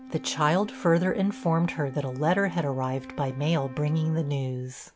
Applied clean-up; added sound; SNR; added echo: none; Wind instrument, woodwind instrument; 16 dB; none.